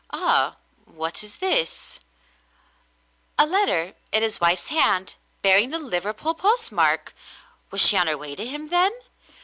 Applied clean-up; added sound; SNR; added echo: none; none; none; none.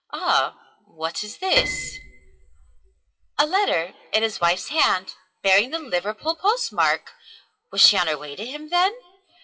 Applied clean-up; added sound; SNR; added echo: classical method WPE with log-MMSE.